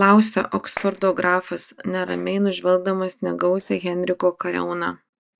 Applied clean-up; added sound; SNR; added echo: neural mask model DeepFilterNet 3.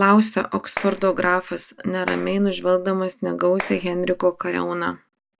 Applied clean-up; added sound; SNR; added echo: none; Clapping; 14 dB; none.